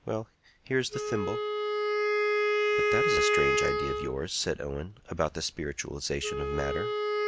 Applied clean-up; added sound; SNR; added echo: none; Wind instrument, woodwind instrument; -4 dB; none.